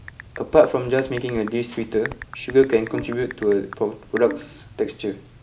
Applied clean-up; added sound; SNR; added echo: none; Brass instrument + Typing; 15 dB; none.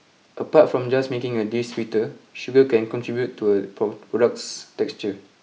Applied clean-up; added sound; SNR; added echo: none; none; none; none.